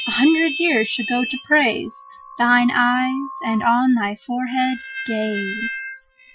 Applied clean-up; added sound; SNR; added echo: classical method Wiener filter.